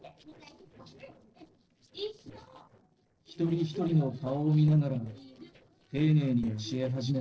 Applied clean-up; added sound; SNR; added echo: neural separator model SepFormer DNS4.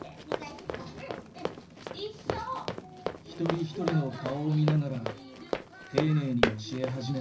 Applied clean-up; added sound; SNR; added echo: none; Run; 4 dB; reverberation time 0.4 s.